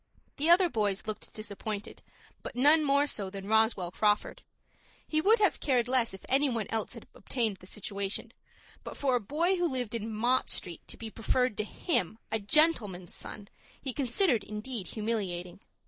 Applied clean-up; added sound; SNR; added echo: neural mask model Resemble Enhance denoiser.